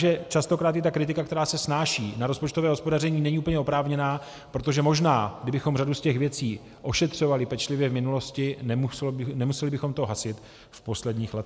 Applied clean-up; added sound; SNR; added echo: none; none; none; none.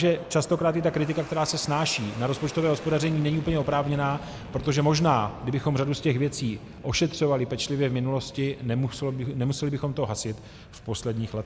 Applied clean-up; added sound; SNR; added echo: none; Fixed-wing aircraft, airplane; 16 dB; none.